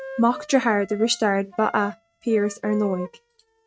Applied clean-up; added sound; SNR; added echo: neural mask model RNNoise.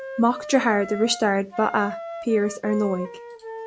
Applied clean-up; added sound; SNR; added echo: none; Wind instrument, woodwind instrument; 12 dB; none.